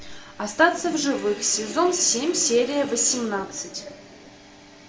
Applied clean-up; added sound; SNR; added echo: none; Sink (filling or washing); 16 dB; none.